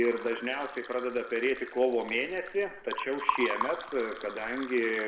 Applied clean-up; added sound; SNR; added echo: none; Liquid; 8 dB; reverberation time 1.2 s.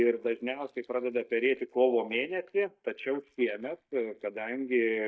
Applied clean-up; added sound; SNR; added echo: neural mask model DeepFilterNet 3.